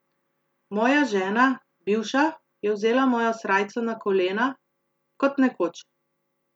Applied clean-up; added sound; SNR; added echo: none; none; none; none.